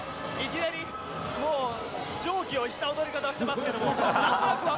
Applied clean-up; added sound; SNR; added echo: none; none; none; none.